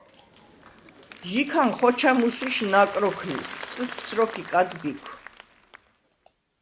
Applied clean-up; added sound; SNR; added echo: none; Applause; 16 dB; none.